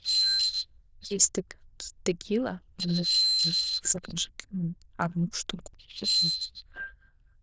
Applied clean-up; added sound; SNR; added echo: neural diffusion model UNIVERSE++.